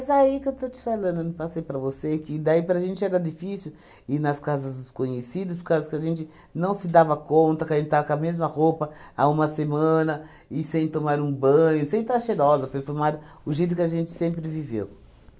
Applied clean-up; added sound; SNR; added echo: none; none; none; none.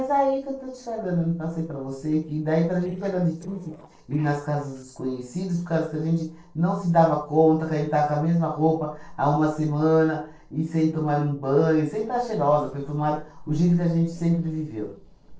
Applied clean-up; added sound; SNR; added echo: neural separator model SepFormer DNS4.